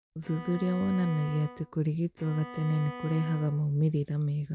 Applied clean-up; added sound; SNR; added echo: none; Bowed string instrument; 14 dB; none.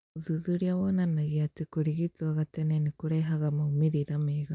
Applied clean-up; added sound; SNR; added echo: none; none; none; none.